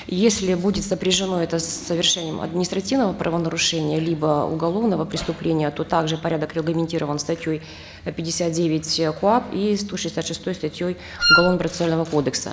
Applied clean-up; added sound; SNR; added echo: none; Wind instrument, woodwind instrument; -3 dB; none.